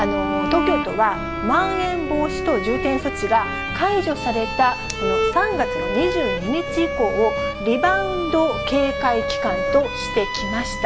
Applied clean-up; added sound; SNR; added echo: none; Bowed string instrument; 4 dB; none.